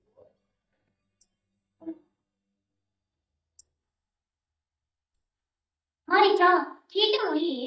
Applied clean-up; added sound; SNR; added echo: neural mask model DeepFilterNet 3.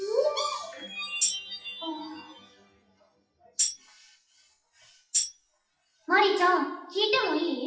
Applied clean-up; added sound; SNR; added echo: classical method WPE with log-MMSE.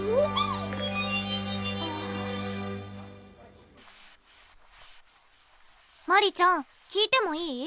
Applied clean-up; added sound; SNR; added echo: none; none; none; none.